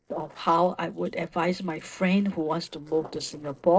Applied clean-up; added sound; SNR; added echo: neural separator model SepFormer DNS4.